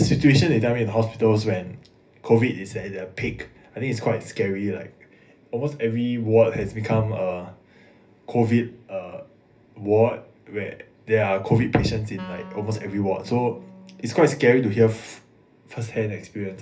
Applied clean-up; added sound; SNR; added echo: none; Wind instrument, woodwind instrument; 19 dB; reverberation time 0.3 s.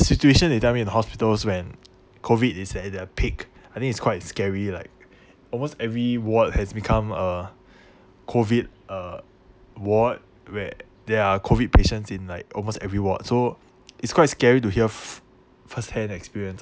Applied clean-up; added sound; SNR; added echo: none; none; none; none.